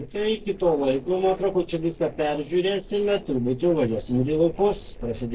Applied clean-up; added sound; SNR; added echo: neural separator model SepFormer DNS4.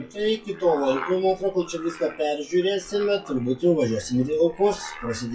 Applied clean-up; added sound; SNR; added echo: classical method WPE with log-MMSE.